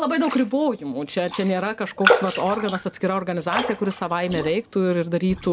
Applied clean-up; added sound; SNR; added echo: none; Raindrop; 6 dB; none.